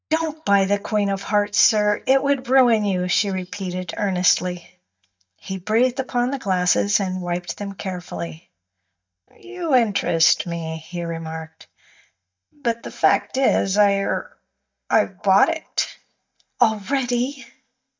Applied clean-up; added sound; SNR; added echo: neural mask model DeepFilterNet 3.